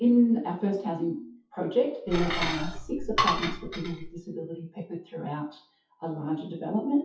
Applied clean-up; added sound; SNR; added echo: classical method WPE with log-MMSE.